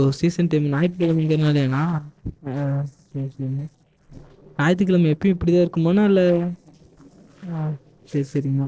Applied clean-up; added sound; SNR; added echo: neural separator model SepFormer DNS4.